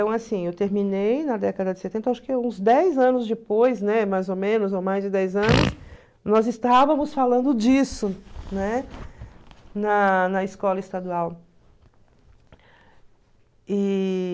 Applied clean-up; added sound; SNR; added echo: none; Fart; -1 dB; none.